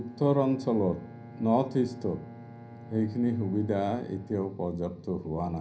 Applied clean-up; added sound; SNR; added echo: none; Bowed string instrument; 19 dB; reverberation time 0.4 s.